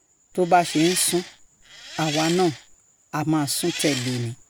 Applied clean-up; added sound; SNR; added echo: none; Engine; 9 dB; none.